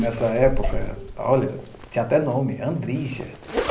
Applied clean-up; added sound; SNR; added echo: none; Zipper (clothing); 5 dB; reverberation time 0.5 s.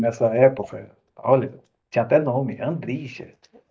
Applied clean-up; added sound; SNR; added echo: neural mask model DeepFilterNet 3.